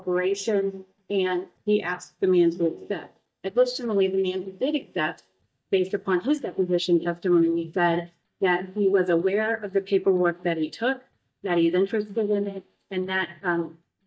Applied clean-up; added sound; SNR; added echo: neural mask model DeepFilterNet 3.